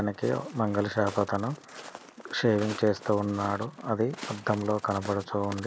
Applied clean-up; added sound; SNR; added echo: none; Walk, footsteps; 16 dB; none.